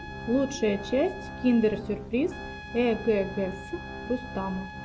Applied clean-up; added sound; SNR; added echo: none; Organ + Trumpet; 11 dB; none.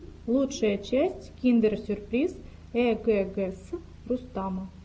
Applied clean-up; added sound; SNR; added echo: none; none; none; none.